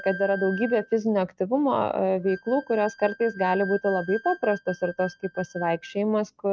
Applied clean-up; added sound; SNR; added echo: neural mask model RNNoise.